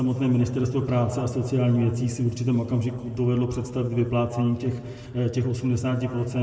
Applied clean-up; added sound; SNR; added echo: none; none; none; reverberation time 2.0 s.